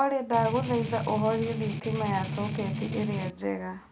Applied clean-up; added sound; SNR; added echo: none; Strum; 4 dB; none.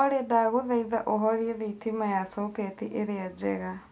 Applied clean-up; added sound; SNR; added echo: none; none; none; none.